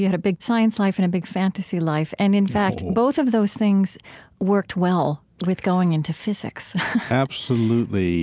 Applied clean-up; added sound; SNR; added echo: none; none; none; none.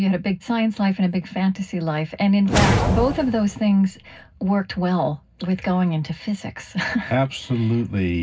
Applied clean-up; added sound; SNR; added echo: none; Whoosh, swoosh, swish; 2 dB; reverberation time 0.4 s.